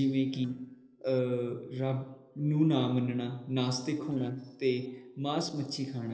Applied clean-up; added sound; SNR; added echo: neural separator model SepFormer DNS4.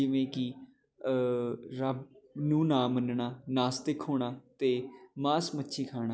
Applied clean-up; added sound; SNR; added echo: none; none; none; none.